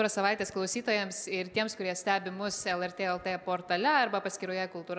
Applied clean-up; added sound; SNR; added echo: none; none; none; none.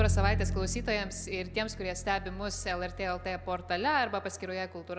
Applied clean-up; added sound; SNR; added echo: none; Bowed string instrument; 2 dB; none.